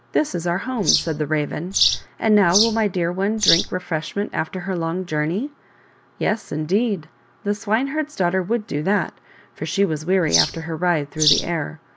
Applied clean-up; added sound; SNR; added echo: none; Bird vocalization, bird call, bird song; 1 dB; none.